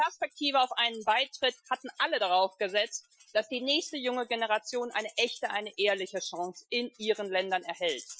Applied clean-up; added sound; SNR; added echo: classical method Wiener filter.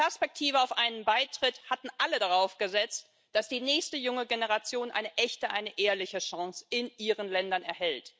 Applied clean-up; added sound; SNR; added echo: none; none; none; none.